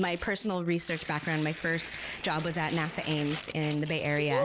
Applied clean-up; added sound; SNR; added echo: none; Tearing; 14 dB; none.